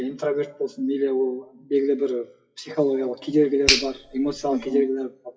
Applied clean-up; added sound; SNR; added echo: classical method WPE with log-MMSE.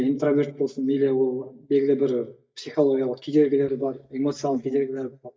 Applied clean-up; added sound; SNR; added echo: neural mask model DeepFilterNet 3.